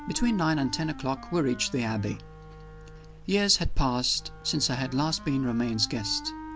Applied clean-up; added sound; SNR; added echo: none; Wind instrument, woodwind instrument; 16 dB; none.